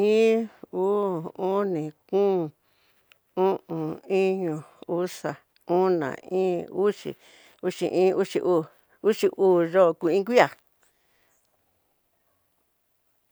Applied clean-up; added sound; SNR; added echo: none; none; none; none.